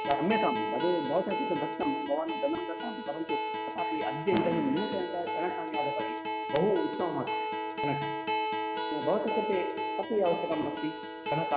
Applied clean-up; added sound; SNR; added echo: none; Acoustic guitar; 2 dB; none.